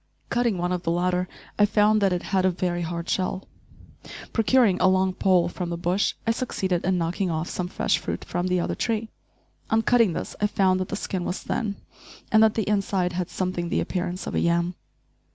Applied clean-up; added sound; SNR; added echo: none; none; none; none.